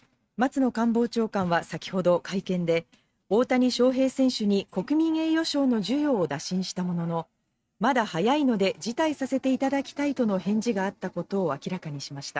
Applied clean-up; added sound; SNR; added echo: neural mask model RNNoise.